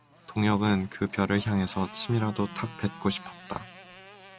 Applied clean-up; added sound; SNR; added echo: none; Motorcycle; 18 dB; none.